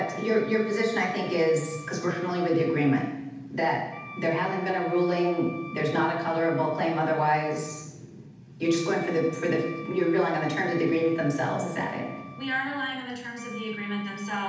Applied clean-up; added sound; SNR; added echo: none; Wind instrument, woodwind instrument; 17 dB; reverberation time 0.8 s.